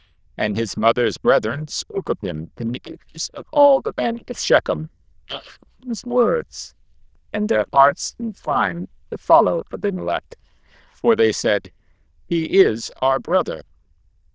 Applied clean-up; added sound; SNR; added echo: neural diffusion model UNIVERSE++.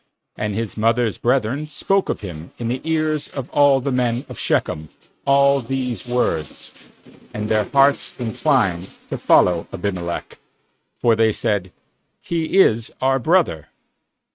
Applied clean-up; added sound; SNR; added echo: neural mask model RNNoise.